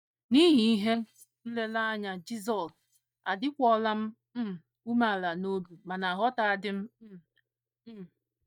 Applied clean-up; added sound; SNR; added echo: neural mask model DeepFilterNet 3.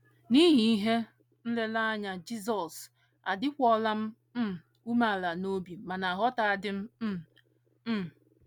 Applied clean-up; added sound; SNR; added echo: none; none; none; none.